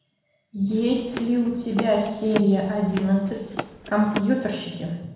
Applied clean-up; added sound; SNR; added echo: none; Run; 11 dB; reverberation time 1.0 s.